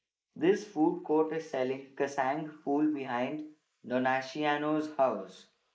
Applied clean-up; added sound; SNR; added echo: neural mask model Resemble Enhance denoiser.